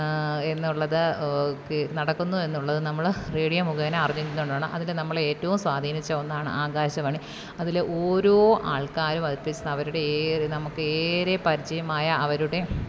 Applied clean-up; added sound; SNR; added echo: none; none; none; none.